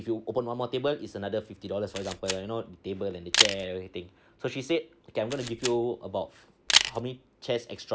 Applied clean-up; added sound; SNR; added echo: none; Camera; 0 dB; none.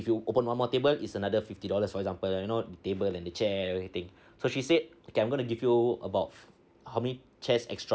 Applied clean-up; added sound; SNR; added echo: none; none; none; none.